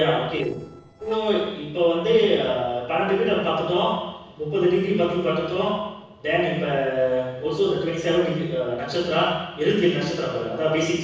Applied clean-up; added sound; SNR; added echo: neural separator model SepFormer DNS4.